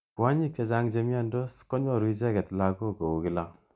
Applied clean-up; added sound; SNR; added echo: none; none; none; none.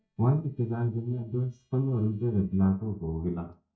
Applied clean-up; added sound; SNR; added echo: neural mask model DeepFilterNet 3.